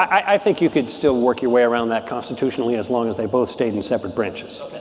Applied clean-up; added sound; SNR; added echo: none; none; none; none.